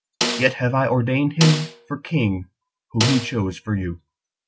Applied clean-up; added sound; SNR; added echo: none; Snare drum; 6 dB; none.